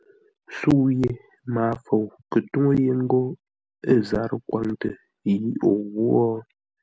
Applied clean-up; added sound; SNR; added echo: none; none; none; none.